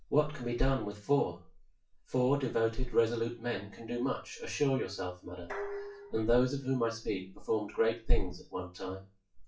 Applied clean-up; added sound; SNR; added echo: classical method WPE with log-MMSE.